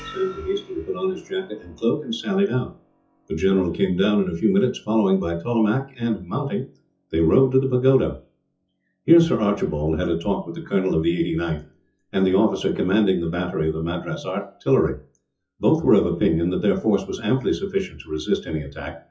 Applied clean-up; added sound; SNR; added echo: classical method WPE with log-MMSE.